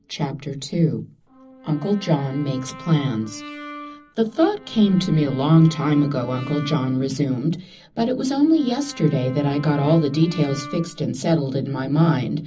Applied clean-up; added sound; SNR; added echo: none; Brass instrument; 18 dB; reverberation time 0.4 s.